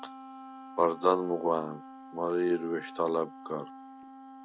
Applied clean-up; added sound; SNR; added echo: none; Wind instrument, woodwind instrument; 15 dB; none.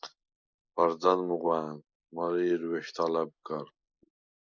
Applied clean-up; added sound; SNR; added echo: neural mask model Resemble Enhance denoiser.